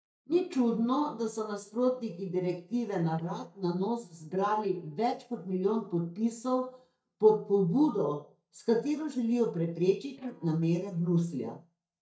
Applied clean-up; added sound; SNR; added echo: neural mask model DeepFilterNet 3.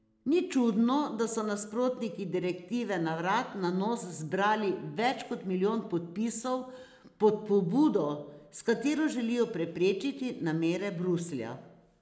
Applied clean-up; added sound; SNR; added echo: none; none; none; none.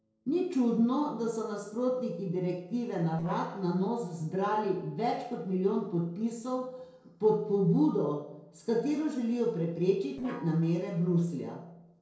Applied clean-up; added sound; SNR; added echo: neural separator model SepFormer DNS4.